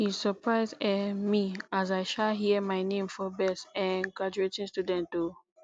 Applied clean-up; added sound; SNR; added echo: none; none; none; none.